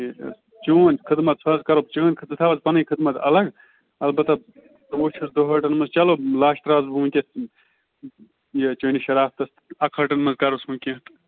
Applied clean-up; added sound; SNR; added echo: none; none; none; none.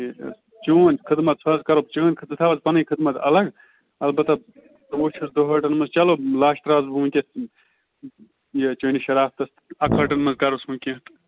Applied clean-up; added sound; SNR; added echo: none; Brass instrument; 5 dB; none.